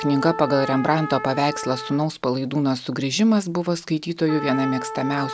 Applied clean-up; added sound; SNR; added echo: none; Trumpet; 11 dB; none.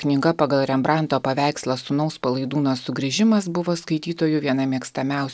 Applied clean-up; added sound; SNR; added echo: none; none; none; none.